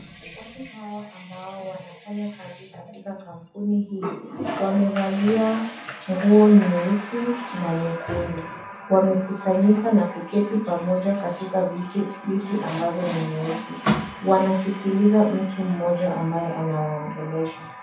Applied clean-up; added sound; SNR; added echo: none; Water tap, faucet; 12 dB; reverberation time 0.7 s.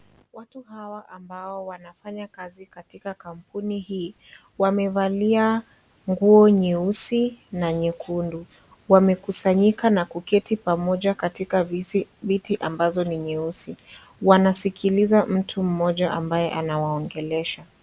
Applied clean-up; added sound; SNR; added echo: none; none; none; none.